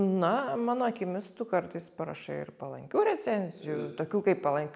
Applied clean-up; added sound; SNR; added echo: none; none; none; none.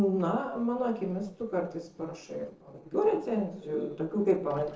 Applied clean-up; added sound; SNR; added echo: neural separator model SepFormer DNS4.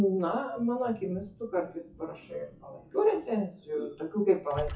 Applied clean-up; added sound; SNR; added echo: classical method WPE with log-MMSE.